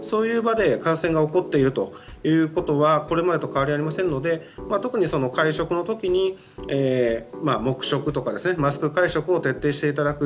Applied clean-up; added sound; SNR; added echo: none; none; none; none.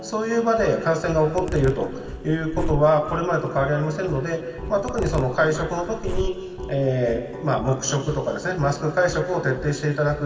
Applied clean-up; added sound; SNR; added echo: none; Zipper (clothing); 9 dB; reverberation time 2.0 s.